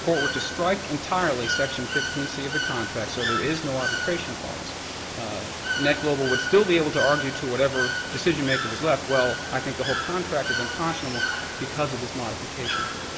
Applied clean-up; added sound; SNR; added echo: none; Water / Bird; 3 dB; none.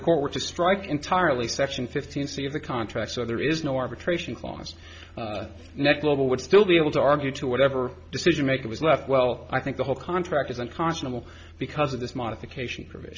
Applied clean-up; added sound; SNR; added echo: none; none; none; none.